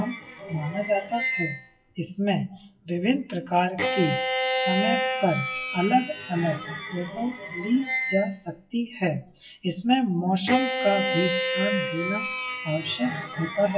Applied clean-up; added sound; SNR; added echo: classical method WPE with log-MMSE.